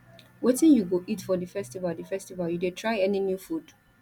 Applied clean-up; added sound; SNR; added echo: none; none; none; none.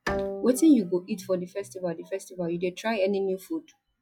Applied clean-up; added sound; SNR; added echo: classical method log-MMSE.